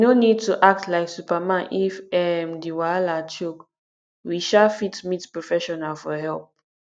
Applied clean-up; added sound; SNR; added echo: none; none; none; none.